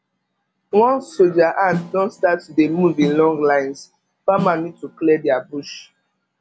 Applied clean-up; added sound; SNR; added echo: none; Snare drum; 12 dB; none.